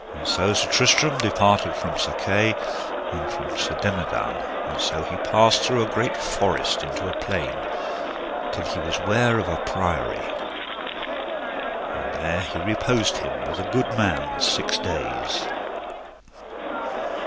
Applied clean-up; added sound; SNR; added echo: none; Crowd; 2 dB; none.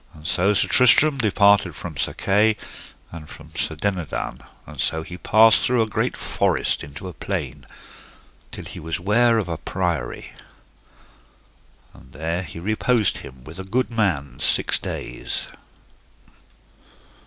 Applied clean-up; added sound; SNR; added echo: none; none; none; none.